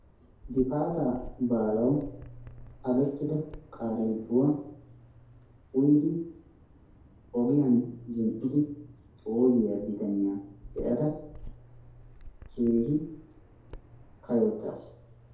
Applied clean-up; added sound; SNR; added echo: none; Bird vocalization, bird call, bird song; 20 dB; reverberation time 2.2 s.